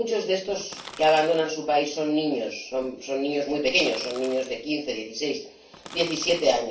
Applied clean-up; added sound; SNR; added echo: none; Crackle; 17 dB; reverberation time 0.3 s.